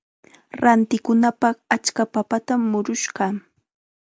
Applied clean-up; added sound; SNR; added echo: none; none; none; none.